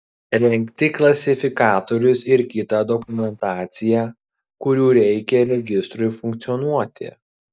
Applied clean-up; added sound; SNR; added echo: neural mask model DeepFilterNet 3.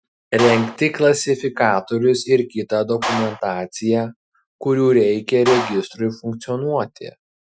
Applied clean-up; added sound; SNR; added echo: classical method Wiener filter.